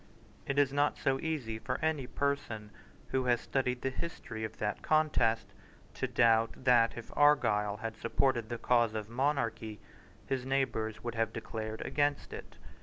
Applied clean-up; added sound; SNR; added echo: none; none; none; none.